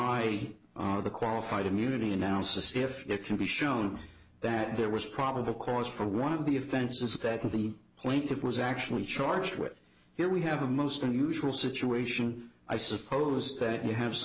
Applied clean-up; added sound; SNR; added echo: none; none; none; none.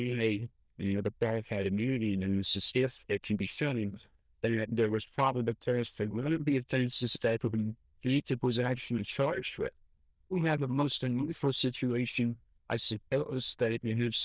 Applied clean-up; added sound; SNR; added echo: neural diffusion model UNIVERSE++.